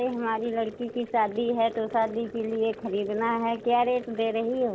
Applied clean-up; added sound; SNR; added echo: none; Boiling; 15 dB; none.